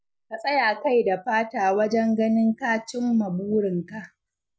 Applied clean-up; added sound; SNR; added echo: none; none; none; none.